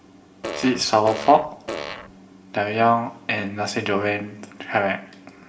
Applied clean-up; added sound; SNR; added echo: none; Fart; 9 dB; reverberation time 0.6 s.